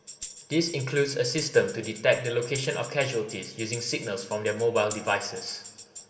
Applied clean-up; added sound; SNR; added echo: none; Tambourine; 14 dB; reverberation time 2.2 s.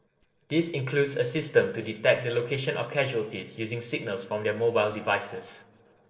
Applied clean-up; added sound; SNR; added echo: neural separator model SepFormer DNS4.